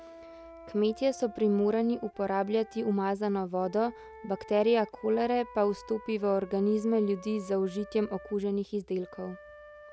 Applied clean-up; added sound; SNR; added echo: none; Wind instrument, woodwind instrument; 20 dB; none.